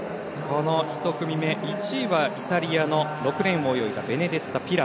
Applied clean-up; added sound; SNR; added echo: none; none; none; none.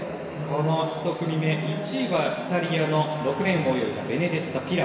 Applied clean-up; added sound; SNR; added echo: none; none; none; reverberation time 1.2 s.